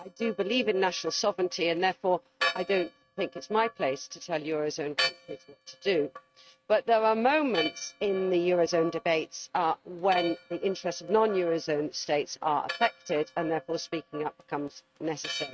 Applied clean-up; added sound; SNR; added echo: neural mask model RNNoise.